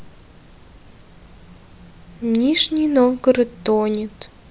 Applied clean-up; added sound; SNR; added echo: none; none; none; none.